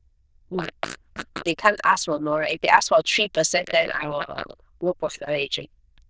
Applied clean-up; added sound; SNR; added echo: neural diffusion model UNIVERSE++.